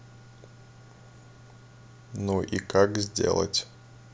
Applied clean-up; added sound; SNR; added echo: none; none; none; none.